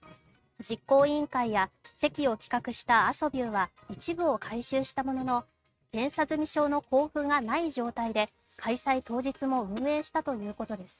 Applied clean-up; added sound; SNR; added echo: neural mask model RNNoise.